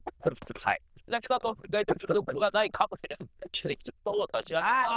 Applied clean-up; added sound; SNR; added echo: neural diffusion model UNIVERSE++.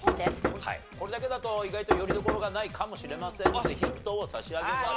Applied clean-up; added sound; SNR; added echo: none; Knock; 0 dB; none.